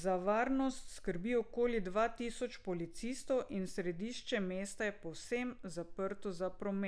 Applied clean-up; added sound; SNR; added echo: none; none; none; none.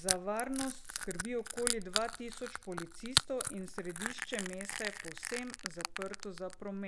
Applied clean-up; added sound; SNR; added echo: none; Crushing; -1 dB; none.